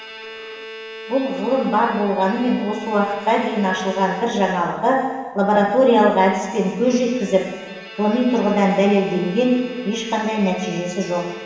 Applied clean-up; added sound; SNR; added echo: none; Bowed string instrument; 17 dB; reverberation time 1.2 s.